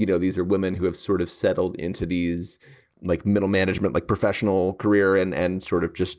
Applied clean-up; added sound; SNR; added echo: none; none; none; none.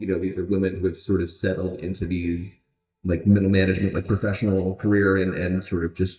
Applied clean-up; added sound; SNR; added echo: neural mask model DeepFilterNet 3.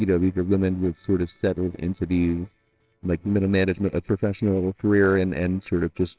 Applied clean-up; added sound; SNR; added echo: neural separator model SepFormer WHAMR!.